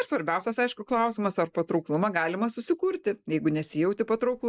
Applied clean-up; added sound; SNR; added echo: neural mask model Resemble Enhance denoiser.